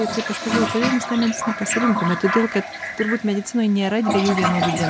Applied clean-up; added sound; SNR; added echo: none; Toilet flush; 4 dB; none.